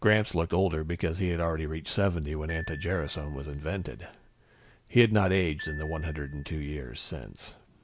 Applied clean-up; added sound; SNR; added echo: none; Glockenspiel; 17 dB; none.